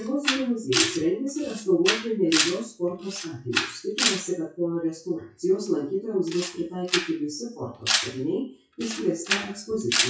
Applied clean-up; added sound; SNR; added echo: classical method WPE with log-MMSE.